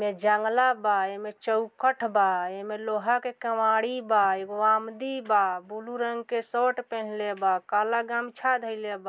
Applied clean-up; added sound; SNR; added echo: none; none; none; none.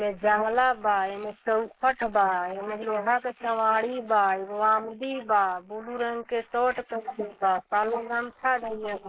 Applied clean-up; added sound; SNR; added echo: neural mask model Resemble Enhance denoiser.